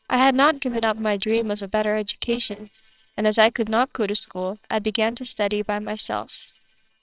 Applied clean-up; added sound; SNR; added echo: neural separator model SepFormer WHAMR!.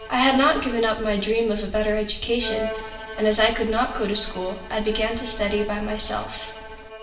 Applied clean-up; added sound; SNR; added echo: none; Bowed string instrument; 13 dB; reverberation time 1.1 s.